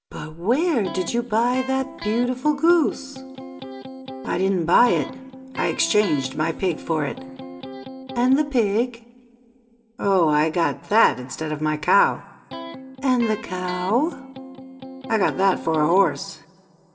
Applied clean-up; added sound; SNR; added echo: none; Electric guitar; 12 dB; reverberation time 0.5 s.